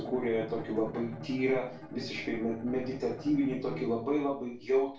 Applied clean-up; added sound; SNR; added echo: none; Bowed string instrument; 13 dB; reverberation time 0.3 s.